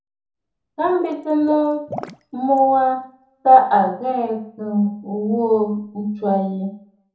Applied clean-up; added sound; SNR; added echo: none; Water / Liquid; 19 dB; reverberation time 1.0 s.